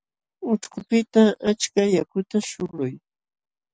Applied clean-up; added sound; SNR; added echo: none; none; none; none.